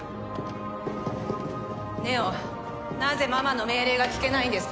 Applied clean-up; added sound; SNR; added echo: none; none; none; none.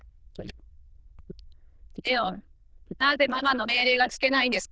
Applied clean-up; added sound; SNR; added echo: neural diffusion model UNIVERSE++.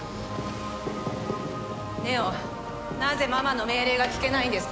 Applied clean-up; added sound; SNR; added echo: none; Engine starting / Car; 16 dB; none.